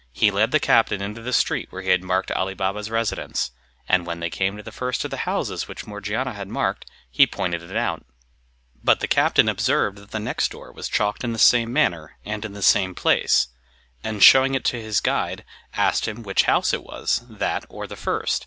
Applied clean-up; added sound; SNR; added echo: none; none; none; none.